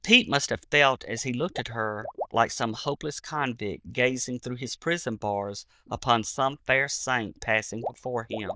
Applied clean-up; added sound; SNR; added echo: neural diffusion model UNIVERSE++.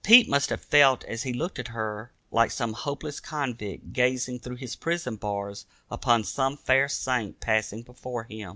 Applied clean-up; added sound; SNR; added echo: none; none; none; none.